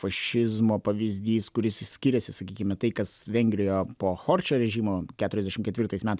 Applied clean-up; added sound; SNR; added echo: none; none; none; none.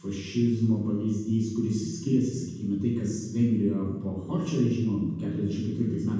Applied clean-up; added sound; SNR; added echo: none; none; none; reverberation time 1.1 s.